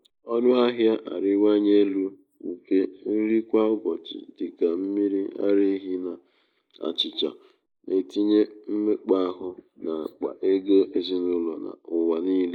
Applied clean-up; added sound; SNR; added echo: neural mask model Resemble Enhance denoiser.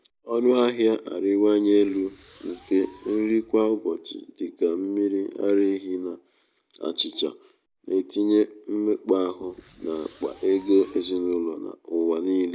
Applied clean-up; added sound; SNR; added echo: none; Fireworks; 14 dB; none.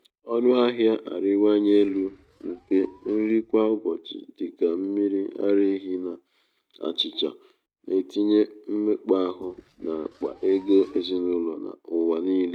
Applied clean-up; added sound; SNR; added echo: neural mask model RNNoise.